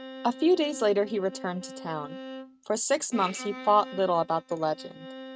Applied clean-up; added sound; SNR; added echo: neural mask model RNNoise.